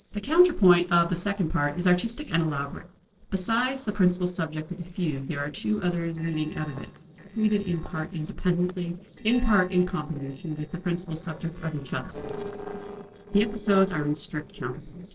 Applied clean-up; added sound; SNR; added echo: neural separator model SepFormer DNS4.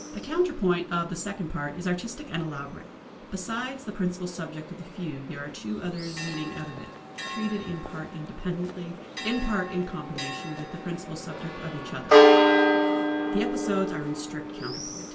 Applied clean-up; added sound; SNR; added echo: none; Church bell; -4 dB; reverberation time 0.3 s.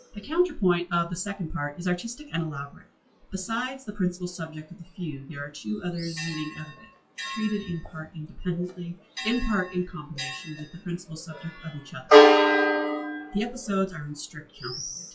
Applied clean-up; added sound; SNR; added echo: classical method WPE with log-MMSE.